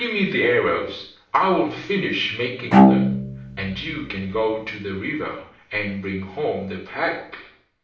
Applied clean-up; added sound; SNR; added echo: none; Bowed string instrument; -4 dB; reverberation time 0.5 s.